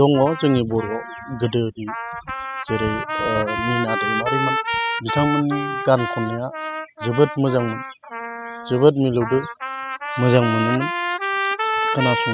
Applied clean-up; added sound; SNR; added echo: classical method spectral subtraction.